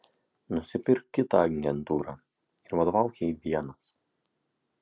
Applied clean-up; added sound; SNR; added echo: none; none; none; none.